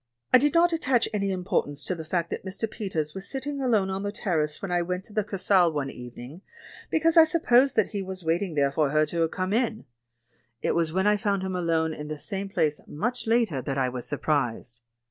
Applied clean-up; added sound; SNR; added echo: none; none; none; none.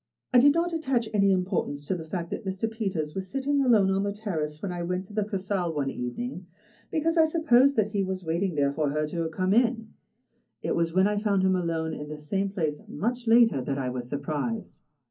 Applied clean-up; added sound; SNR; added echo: none; none; none; reverberation time 0.4 s.